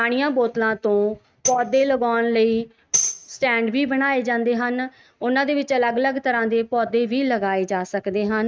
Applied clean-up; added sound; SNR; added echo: neural mask model RNNoise.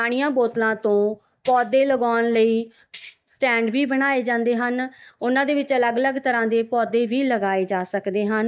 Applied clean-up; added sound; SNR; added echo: neural mask model DeepFilterNet 3.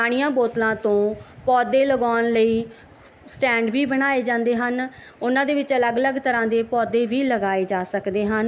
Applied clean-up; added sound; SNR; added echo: none; none; none; none.